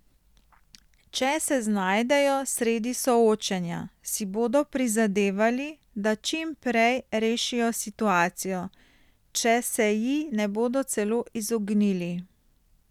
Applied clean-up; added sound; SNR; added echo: none; none; none; none.